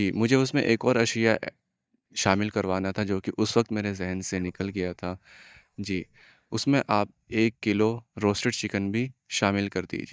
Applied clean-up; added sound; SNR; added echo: neural mask model DeepFilterNet 3.